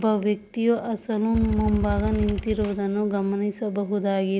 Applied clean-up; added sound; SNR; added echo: none; Motorcycle / Engine; 5 dB; none.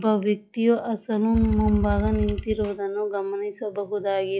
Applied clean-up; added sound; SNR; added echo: classical method log-MMSE.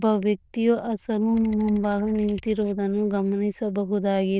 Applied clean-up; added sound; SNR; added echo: neural diffusion model UNIVERSE++.